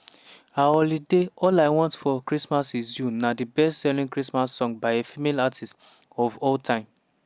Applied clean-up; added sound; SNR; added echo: none; none; none; none.